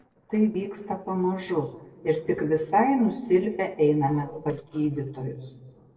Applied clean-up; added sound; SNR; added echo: neural separator model SepFormer DNS4.